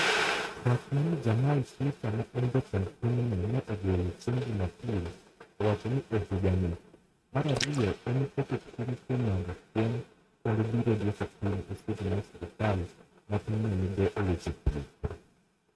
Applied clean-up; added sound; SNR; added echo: neural mask model RNNoise.